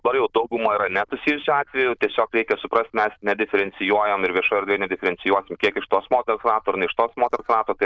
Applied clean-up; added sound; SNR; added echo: neural diffusion model UNIVERSE++.